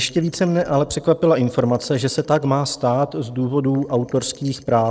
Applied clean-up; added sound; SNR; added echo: neural separator model SepFormer DNS4.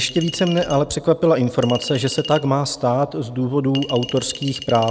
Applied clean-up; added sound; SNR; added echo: none; Chink, clink; 15 dB; none.